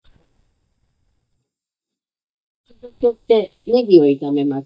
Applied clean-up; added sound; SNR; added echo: neural mask model DeepFilterNet 3.